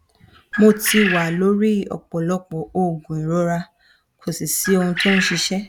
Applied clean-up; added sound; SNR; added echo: none; Bird; 5 dB; none.